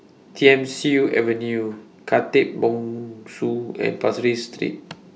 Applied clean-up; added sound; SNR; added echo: none; none; none; none.